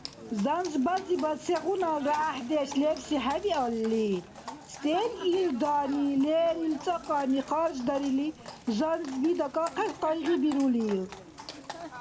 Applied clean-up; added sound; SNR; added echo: none; Livestock, farm animals, working animals; 15 dB; none.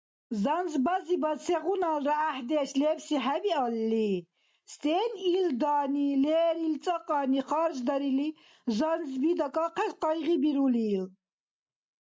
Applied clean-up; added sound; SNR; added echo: none; none; none; none.